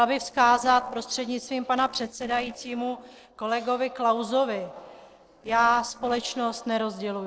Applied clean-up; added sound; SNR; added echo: neural separator model SepFormer DNS4.